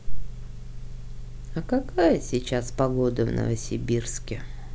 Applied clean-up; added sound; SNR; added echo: none; none; none; none.